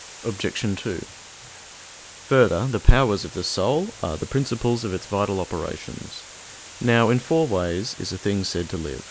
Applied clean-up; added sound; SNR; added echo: none; Water; 19 dB; none.